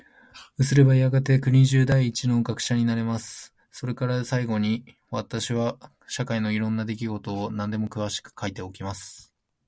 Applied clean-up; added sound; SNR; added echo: none; none; none; none.